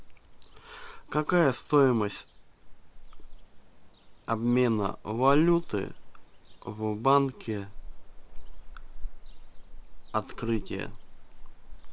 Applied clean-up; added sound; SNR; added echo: none; Ocean; 7 dB; none.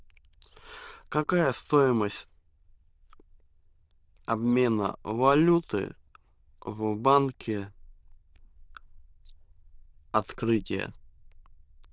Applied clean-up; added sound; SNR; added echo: neural diffusion model UNIVERSE++.